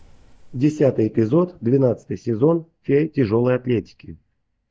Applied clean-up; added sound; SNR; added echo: neural mask model DeepFilterNet 3.